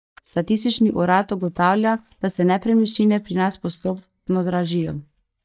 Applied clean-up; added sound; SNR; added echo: neural mask model DeepFilterNet 3.